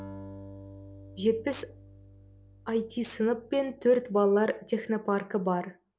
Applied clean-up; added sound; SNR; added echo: none; Acoustic guitar; 20 dB; none.